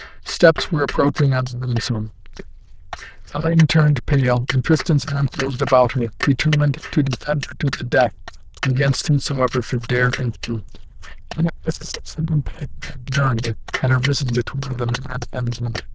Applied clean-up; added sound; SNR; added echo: neural diffusion model UNIVERSE++.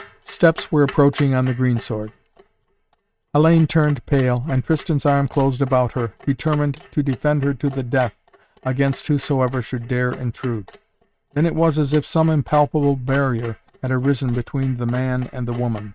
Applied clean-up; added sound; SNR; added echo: neural mask model RNNoise.